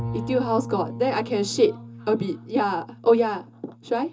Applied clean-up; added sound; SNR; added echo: none; Bowed string instrument; 12 dB; reverberation time 0.2 s.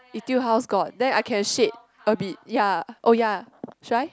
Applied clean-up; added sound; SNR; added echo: none; none; none; none.